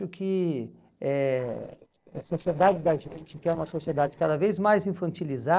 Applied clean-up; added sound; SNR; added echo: neural separator model SepFormer DNS4.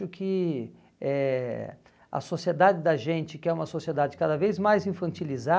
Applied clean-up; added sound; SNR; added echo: none; none; none; none.